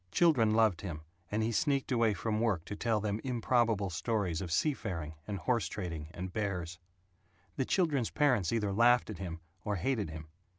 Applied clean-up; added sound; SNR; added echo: none; none; none; none.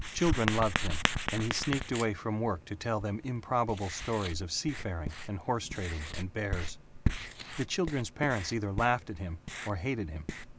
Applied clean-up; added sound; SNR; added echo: none; Writing; 4 dB; none.